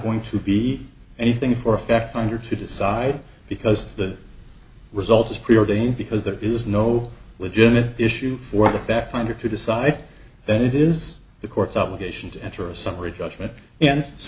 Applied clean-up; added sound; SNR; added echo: none; none; none; none.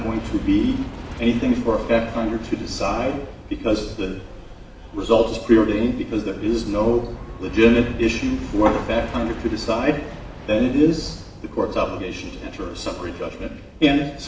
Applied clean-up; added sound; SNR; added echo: none; Aircraft; 15 dB; reverberation time 0.8 s.